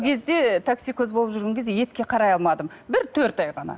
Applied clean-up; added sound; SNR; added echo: none; none; none; none.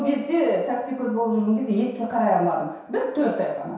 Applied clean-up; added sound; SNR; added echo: none; none; none; reverberation time 0.7 s.